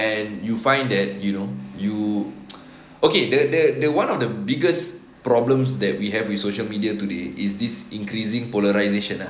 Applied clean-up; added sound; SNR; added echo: none; none; none; none.